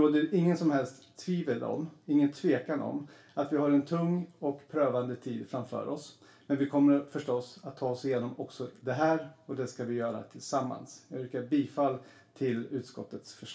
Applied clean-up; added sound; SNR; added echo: none; none; none; reverberation time 0.3 s.